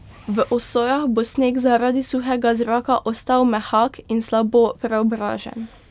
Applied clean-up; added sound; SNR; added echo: none; none; none; none.